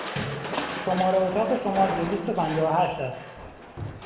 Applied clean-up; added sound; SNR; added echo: none; Crushing; 7 dB; reverberation time 1.1 s.